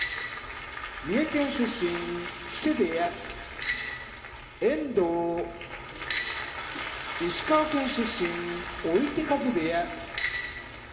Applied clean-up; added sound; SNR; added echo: none; Shatter; 19 dB; reverberation time 0.2 s.